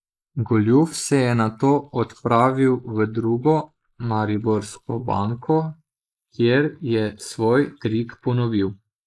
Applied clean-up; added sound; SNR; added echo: neural mask model Resemble Enhance denoiser.